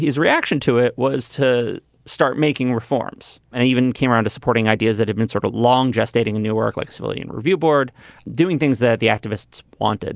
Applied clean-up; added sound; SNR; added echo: none; none; none; none.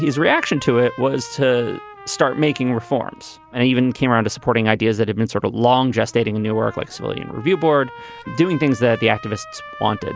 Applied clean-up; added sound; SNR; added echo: none; Trumpet; 19 dB; none.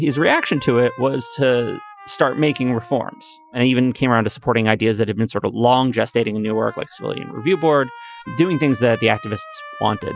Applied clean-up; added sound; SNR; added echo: classical method Wiener filter.